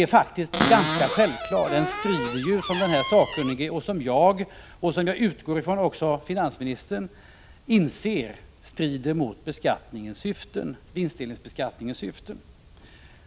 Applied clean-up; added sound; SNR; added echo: none; Cupboard open or close; 3 dB; none.